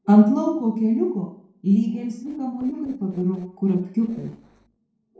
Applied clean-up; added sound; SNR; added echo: neural separator model SepFormer DNS4.